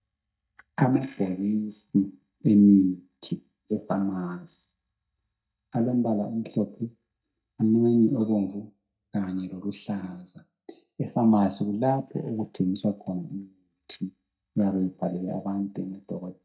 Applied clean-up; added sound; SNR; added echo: neural mask model DeepFilterNet 3.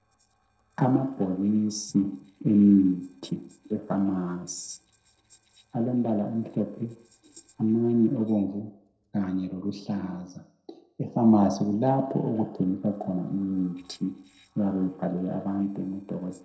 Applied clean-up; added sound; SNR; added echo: neural separator model SepFormer DNS4.